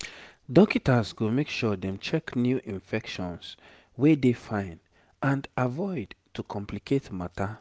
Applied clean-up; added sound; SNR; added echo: none; none; none; none.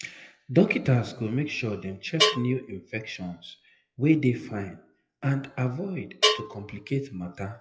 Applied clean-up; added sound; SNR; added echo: classical method WPE with log-MMSE.